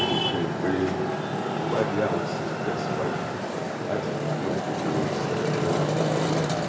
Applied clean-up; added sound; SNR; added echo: none; Traffic noise, roadway noise; -4 dB; reverberation time 0.8 s.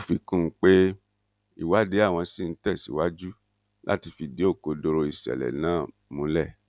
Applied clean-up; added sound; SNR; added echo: none; none; none; none.